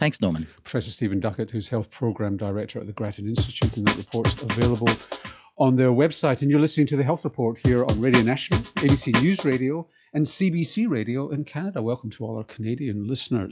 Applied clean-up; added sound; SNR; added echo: classical method log-MMSE.